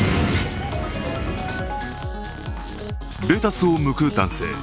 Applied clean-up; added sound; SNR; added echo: none; none; none; none.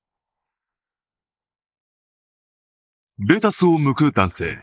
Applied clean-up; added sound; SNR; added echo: neural mask model Resemble Enhance denoiser.